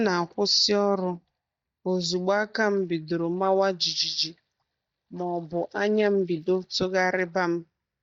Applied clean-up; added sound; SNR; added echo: neural mask model DeepFilterNet 3.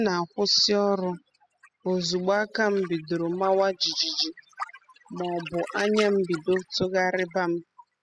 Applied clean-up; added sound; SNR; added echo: classical method spectral subtraction.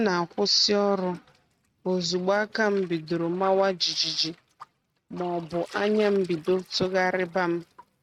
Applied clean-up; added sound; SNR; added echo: neural mask model RNNoise.